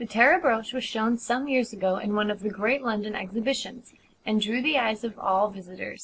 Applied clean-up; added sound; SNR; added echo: neural separator model SepFormer DNS4.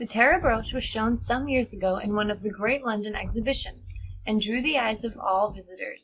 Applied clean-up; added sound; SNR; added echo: classical method log-MMSE.